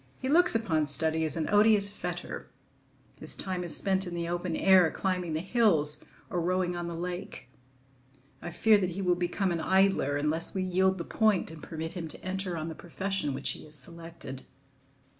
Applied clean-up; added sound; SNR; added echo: none; none; none; none.